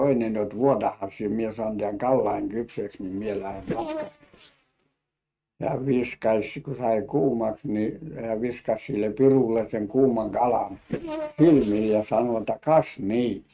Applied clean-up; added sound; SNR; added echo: neural mask model RNNoise.